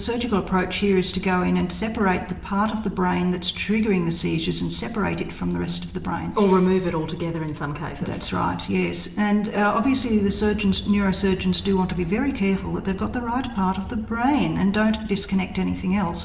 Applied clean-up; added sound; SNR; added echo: none; Aircraft; 16 dB; reverberation time 1.0 s.